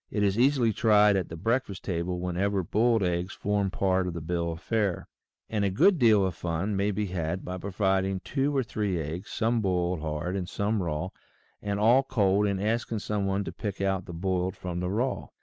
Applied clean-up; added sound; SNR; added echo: none; none; none; none.